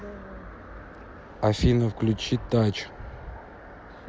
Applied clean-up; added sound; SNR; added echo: none; none; none; none.